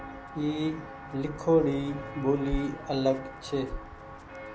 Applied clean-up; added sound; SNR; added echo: none; Walk, footsteps; 10 dB; none.